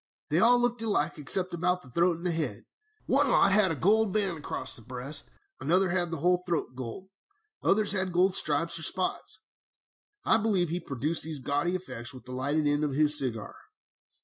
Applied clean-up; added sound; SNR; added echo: none; none; none; none.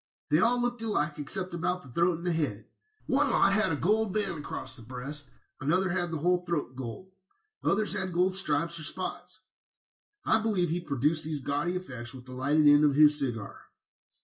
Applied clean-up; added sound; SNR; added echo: none; none; none; reverberation time 0.2 s.